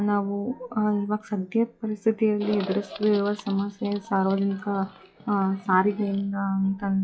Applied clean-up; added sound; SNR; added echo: classical method log-MMSE.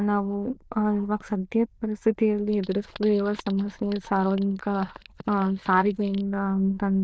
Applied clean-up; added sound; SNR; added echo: neural diffusion model UNIVERSE++.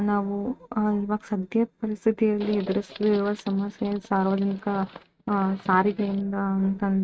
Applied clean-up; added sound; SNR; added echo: neural mask model RNNoise.